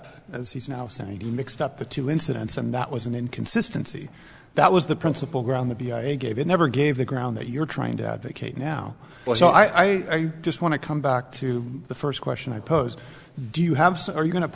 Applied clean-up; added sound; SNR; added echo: none; none; none; none.